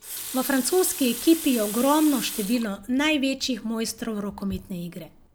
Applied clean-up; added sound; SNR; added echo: none; Water tap, faucet; 12 dB; none.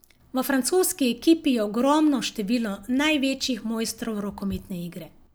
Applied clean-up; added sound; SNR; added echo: none; none; none; none.